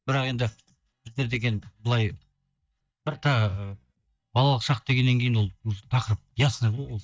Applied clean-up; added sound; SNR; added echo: neural mask model DeepFilterNet 3.